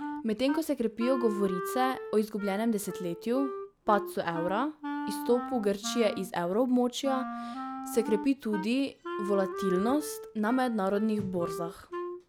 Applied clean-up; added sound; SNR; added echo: none; Wind instrument, woodwind instrument; 8 dB; none.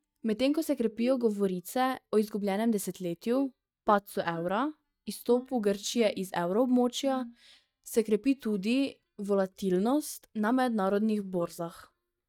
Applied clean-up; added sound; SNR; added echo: neural mask model DeepFilterNet 3.